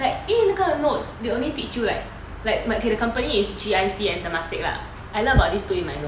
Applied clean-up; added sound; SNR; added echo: none; none; none; none.